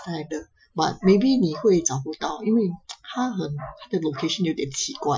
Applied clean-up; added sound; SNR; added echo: classical method Wiener filter.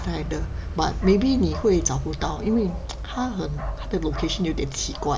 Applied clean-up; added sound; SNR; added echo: none; Bark; 11 dB; none.